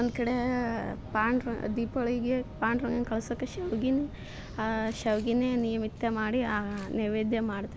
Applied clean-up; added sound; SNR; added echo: none; none; none; none.